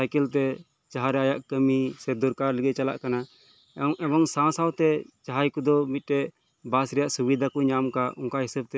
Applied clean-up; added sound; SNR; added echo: none; none; none; none.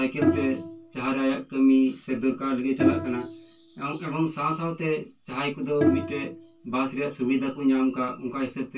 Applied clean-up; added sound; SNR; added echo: none; Bowed string instrument; 5 dB; reverberation time 0.1 s.